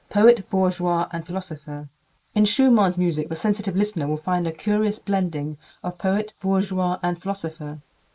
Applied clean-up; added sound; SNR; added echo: neural mask model Resemble Enhance denoiser.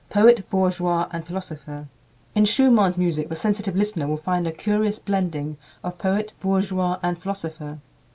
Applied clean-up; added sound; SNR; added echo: none; none; none; none.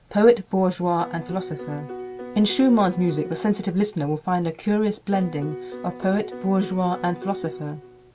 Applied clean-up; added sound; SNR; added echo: none; Piano; 12 dB; none.